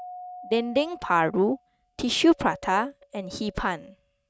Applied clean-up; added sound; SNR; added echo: neural mask model RNNoise.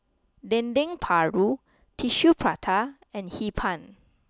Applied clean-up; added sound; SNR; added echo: none; none; none; none.